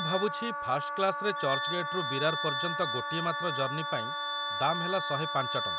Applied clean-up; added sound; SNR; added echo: none; Wind instrument, woodwind instrument + Wind instrument, woodwind instrument; 0 dB; none.